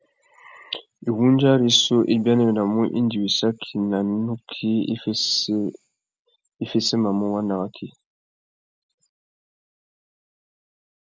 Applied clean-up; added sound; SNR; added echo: none; none; none; none.